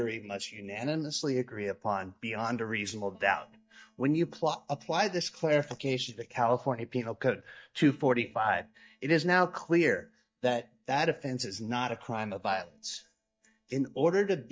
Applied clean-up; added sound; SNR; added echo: neural mask model DeepFilterNet 3.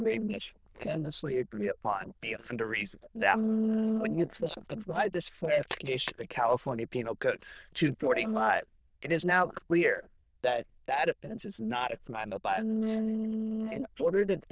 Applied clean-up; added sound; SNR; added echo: neural diffusion model UNIVERSE++.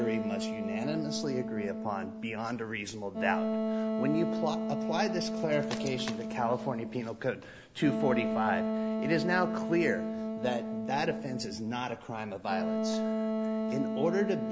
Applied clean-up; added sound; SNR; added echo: none; Wind instrument, woodwind instrument; 0 dB; none.